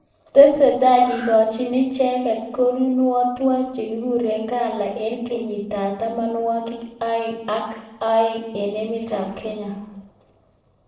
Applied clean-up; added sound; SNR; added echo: neural separator model SepFormer DNS4.